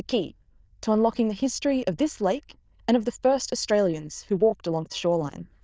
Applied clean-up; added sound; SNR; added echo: neural diffusion model UNIVERSE++.